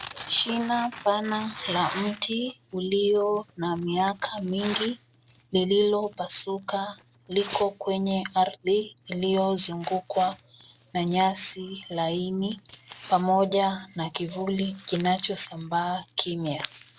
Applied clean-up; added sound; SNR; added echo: none; Tearing; 19 dB; none.